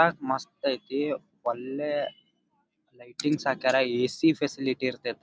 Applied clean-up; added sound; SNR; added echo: none; none; none; none.